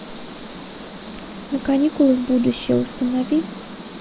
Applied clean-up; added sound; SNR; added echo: none; Cricket; 13 dB; none.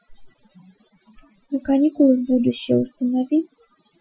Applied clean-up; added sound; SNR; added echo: classical method Wiener filter.